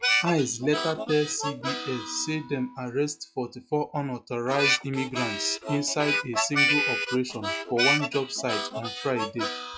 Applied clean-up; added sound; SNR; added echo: classical method log-MMSE.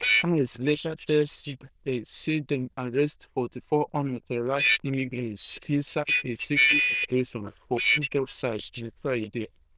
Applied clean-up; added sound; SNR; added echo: neural diffusion model UNIVERSE++.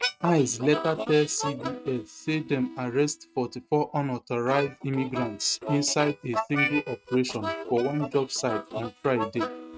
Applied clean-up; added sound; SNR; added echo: neural mask model RNNoise.